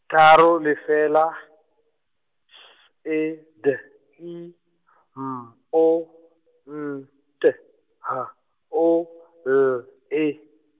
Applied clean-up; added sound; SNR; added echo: none; none; none; none.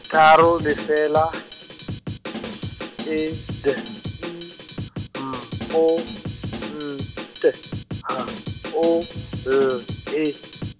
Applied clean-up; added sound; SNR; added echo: none; Drum kit; 9 dB; none.